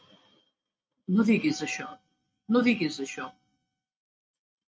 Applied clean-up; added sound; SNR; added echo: neural mask model RNNoise.